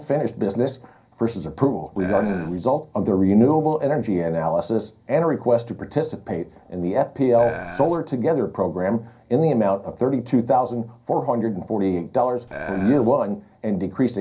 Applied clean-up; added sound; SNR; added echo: none; Burping, eructation; 11 dB; reverberation time 0.3 s.